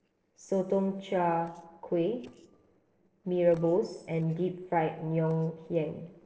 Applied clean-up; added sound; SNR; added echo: neural separator model SepFormer DNS4.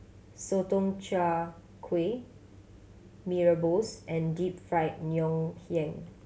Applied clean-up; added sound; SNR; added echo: none; none; none; none.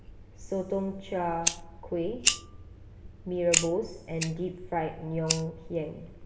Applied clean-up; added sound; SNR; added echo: none; Fire; 2 dB; reverberation time 1.3 s.